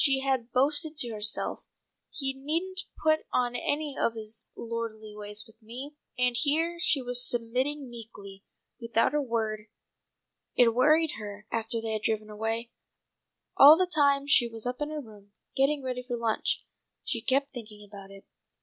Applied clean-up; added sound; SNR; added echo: none; none; none; none.